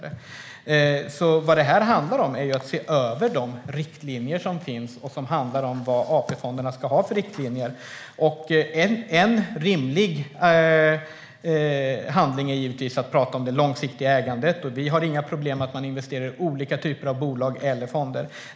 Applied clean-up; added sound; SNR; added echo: none; none; none; none.